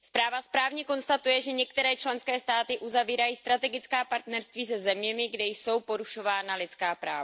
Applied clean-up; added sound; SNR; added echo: none; none; none; none.